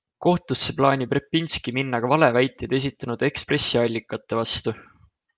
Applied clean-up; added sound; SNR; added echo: none; none; none; none.